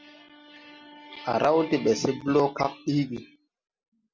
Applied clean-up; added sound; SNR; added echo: none; none; none; none.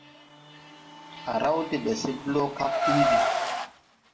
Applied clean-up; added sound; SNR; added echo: none; Car; -1 dB; reverberation time 0.3 s.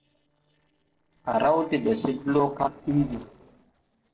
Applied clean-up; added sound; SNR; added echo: neural separator model SepFormer DNS4.